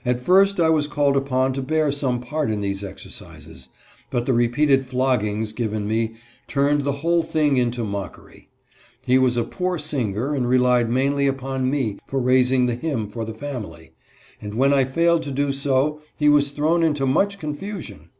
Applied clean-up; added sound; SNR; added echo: none; none; none; none.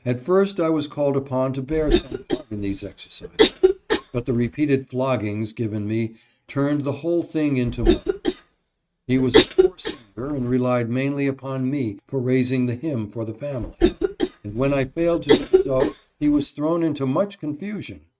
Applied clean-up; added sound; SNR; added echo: neural mask model RNNoise.